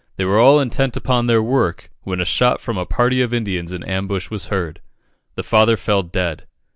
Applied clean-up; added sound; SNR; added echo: none; none; none; none.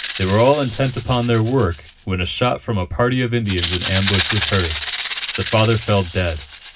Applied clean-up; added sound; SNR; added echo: none; Rattle (instrument); 9 dB; reverberation time 0.4 s.